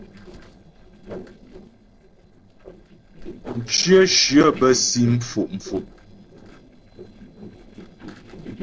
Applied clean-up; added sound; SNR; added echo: neural separator model SepFormer DNS4.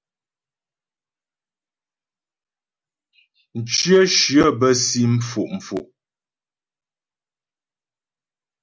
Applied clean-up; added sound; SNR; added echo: none; none; none; none.